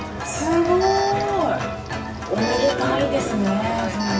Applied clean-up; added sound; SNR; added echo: none; Alarm; 15 dB; reverberation time 0.7 s.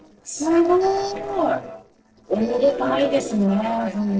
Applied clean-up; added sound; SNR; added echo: neural separator model SepFormer DNS4.